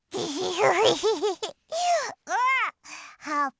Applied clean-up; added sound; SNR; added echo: none; none; none; none.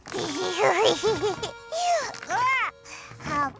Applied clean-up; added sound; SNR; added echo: none; Harmonica + Door; 13 dB; none.